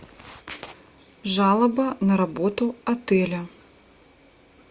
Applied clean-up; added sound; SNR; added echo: none; none; none; none.